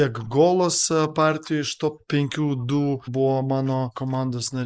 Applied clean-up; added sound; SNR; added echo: neural mask model Resemble Enhance denoiser.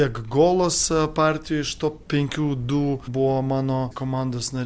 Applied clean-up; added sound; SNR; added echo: none; none; none; none.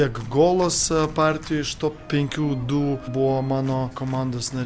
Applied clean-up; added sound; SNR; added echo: none; Organ; 17 dB; none.